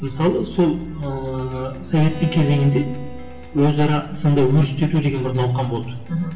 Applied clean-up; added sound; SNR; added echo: none; Bowed string instrument; 17 dB; reverberation time 0.9 s.